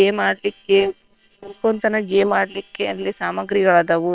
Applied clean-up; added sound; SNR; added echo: neural separator model SepFormer WHAM!.